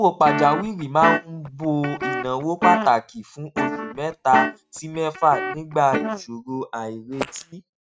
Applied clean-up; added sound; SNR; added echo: neural mask model RNNoise.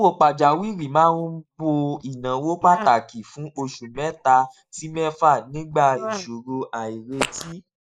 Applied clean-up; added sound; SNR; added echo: neural mask model Resemble Enhance denoiser.